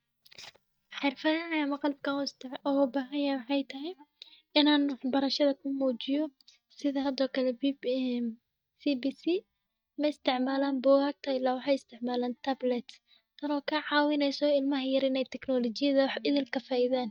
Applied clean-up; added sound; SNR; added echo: neural mask model DeepFilterNet 3.